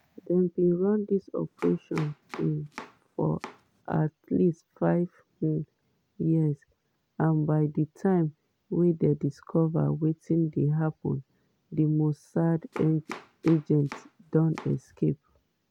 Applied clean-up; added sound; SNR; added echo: none; Domestic sounds, home sounds; 17 dB; none.